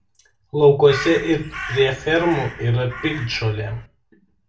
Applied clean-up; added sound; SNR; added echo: none; Crow; 12 dB; reverberation time 0.3 s.